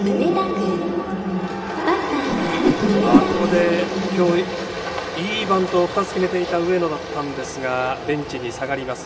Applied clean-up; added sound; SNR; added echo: none; Whoosh, swoosh, swish; -1 dB; reverberation time 1.4 s.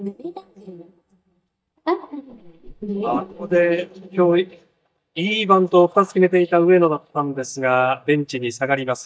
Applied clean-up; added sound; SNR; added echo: neural mask model DeepFilterNet 3.